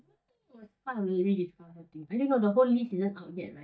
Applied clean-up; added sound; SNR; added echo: neural mask model DeepFilterNet 3.